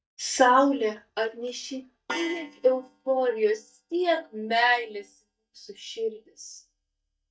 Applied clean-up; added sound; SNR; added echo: neural mask model DeepFilterNet 3.